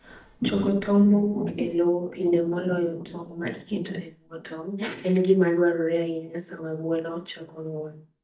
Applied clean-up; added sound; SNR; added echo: neural mask model DeepFilterNet 3.